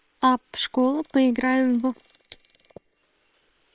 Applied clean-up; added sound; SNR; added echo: neural separator model SepFormer WHAM!.